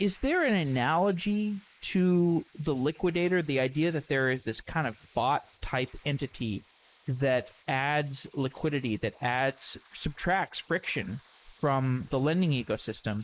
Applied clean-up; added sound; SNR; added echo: neural mask model Resemble Enhance denoiser.